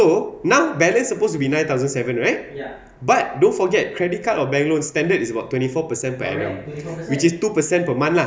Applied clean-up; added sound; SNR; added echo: none; none; none; none.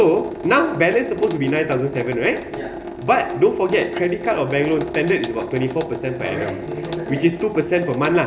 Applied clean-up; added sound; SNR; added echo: none; Sink (filling or washing) / Water tap, faucet; 9 dB; none.